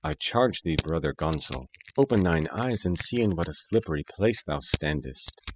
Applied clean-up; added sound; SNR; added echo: classical method spectral subtraction.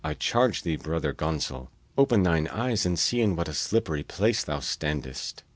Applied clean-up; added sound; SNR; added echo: none; none; none; none.